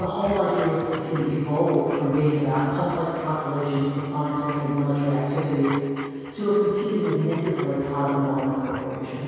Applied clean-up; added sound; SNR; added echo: none; Dog; 17 dB; reverberation time 2.2 s.